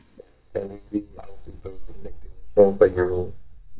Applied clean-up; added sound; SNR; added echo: neural mask model DeepFilterNet 3.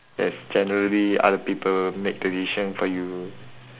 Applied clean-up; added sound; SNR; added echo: none; none; none; none.